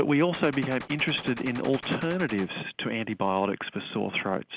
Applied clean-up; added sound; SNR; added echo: none; Gunshot, gunfire; 13 dB; none.